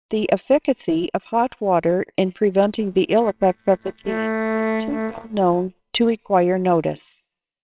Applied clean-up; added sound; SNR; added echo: neural separator model SepFormer WHAMR!.